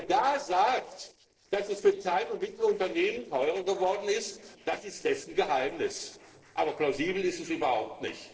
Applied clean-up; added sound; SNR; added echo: neural separator model SepFormer DNS4.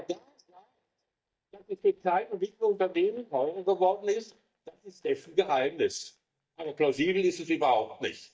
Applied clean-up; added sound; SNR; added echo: neural mask model DeepFilterNet 3.